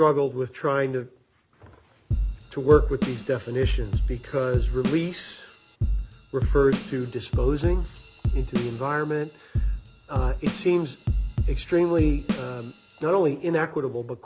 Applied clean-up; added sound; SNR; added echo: none; Drum kit; 1 dB; none.